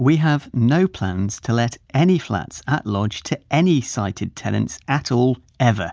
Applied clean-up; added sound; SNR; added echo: none; none; none; none.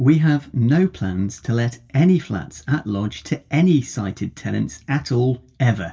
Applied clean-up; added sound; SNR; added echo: none; none; none; reverberation time 0.1 s.